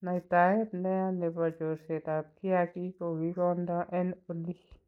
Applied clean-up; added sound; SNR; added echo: neural mask model DeepFilterNet 3.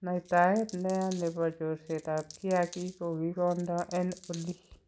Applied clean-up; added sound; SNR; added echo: none; Coin (dropping); 11 dB; none.